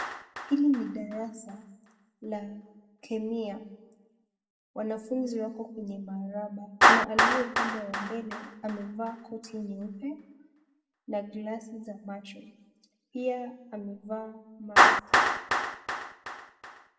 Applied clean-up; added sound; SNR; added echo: none; Clapping; -5 dB; reverberation time 0.9 s.